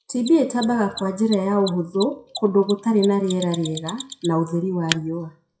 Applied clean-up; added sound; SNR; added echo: classical method WPE with log-MMSE.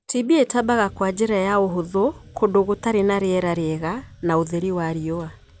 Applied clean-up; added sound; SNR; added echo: none; none; none; none.